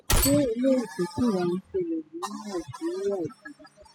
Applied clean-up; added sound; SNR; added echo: classical method spectral subtraction.